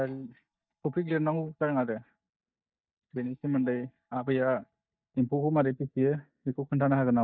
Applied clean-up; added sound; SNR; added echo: neural mask model DeepFilterNet 3.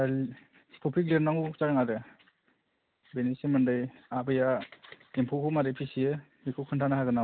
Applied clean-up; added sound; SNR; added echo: none; none; none; none.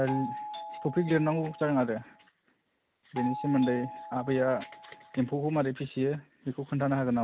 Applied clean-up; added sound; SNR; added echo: none; Doorbell; 11 dB; none.